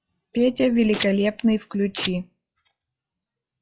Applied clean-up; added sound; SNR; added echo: classical method log-MMSE.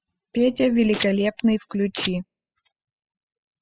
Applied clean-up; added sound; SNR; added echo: classical method spectral subtraction.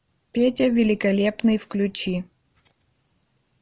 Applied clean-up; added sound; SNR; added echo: none; none; none; none.